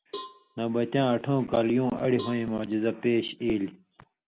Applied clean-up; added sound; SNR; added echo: none; Cowbell; 20 dB; none.